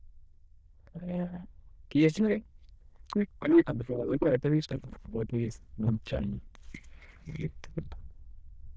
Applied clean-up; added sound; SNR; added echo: neural diffusion model UNIVERSE++.